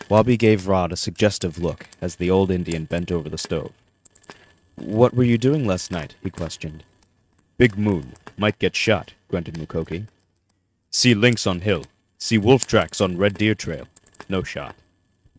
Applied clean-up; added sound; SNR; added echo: neural mask model RNNoise.